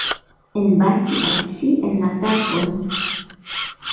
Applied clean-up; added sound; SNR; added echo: none; Camera; 7 dB; reverberation time 0.8 s.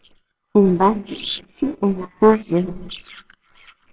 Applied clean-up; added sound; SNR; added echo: neural separator model SepFormer WHAMR!.